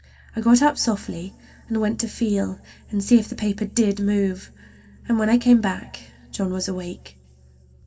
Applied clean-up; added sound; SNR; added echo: none; none; none; reverberation time 1.5 s.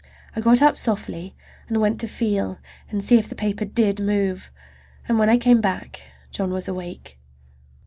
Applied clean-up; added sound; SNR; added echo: none; none; none; none.